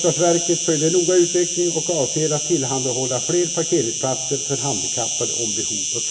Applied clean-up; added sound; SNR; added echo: none; Insect; 2 dB; reverberation time 1.2 s.